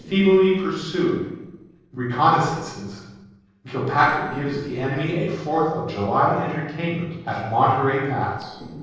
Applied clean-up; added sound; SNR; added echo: neural separator model SepFormer DNS4.